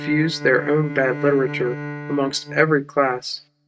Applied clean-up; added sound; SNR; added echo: neural mask model RNNoise.